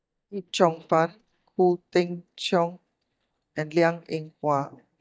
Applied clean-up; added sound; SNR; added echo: neural mask model DeepFilterNet 3.